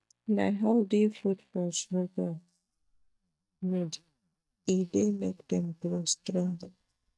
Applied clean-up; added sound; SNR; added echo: neural mask model DeepFilterNet 3.